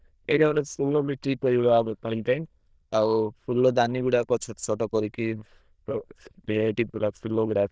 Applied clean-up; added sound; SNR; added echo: neural diffusion model UNIVERSE++.